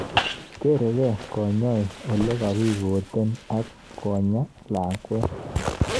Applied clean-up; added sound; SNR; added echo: none; Zipper (clothing); 10 dB; none.